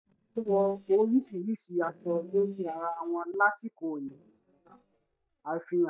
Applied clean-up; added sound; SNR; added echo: neural mask model DeepFilterNet 3.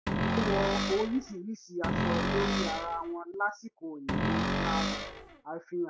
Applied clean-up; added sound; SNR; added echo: none; Cupboard open or close; -3 dB; none.